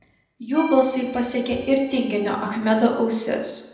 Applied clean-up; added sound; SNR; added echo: none; Accordion; 17 dB; reverberation time 0.8 s.